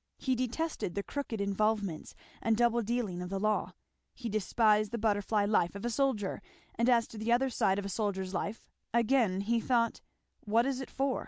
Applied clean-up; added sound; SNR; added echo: none; none; none; none.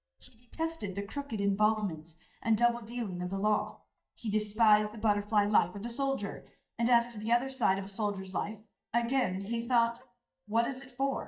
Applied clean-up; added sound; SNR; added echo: neural mask model DeepFilterNet 3.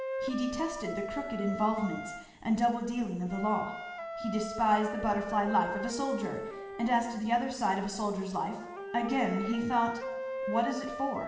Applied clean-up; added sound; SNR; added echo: none; Wind instrument, woodwind instrument; 8 dB; reverberation time 1.1 s.